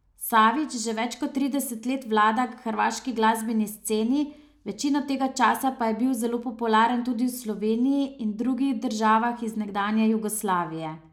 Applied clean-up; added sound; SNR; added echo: none; none; none; none.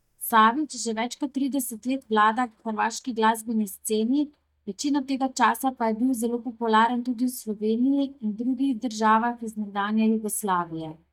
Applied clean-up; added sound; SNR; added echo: neural mask model DeepFilterNet 3.